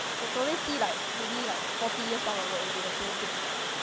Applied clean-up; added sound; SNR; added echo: none; Water; -3 dB; none.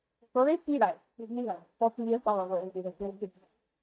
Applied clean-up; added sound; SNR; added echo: neural mask model DeepFilterNet 3.